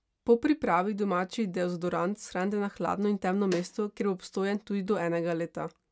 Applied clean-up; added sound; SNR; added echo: none; Snare drum; 14 dB; none.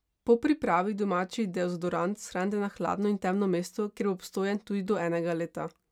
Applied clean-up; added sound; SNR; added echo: none; none; none; none.